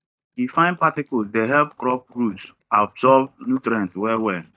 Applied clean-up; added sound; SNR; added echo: neural mask model DeepFilterNet 3.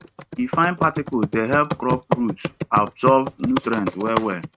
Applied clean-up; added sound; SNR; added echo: neural mask model RNNoise.